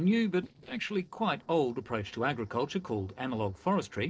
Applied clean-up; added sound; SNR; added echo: neural separator model SepFormer DNS4.